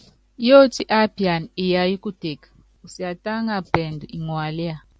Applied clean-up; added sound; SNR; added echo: none; none; none; none.